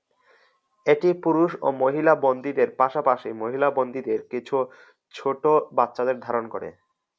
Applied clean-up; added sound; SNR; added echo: none; none; none; none.